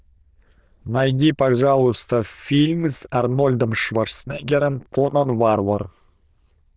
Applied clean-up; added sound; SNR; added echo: neural diffusion model UNIVERSE++.